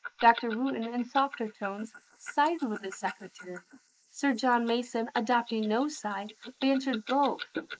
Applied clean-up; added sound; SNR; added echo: neural mask model Resemble Enhance denoiser.